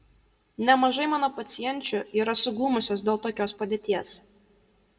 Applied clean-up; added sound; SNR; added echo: none; none; none; reverberation time 0.8 s.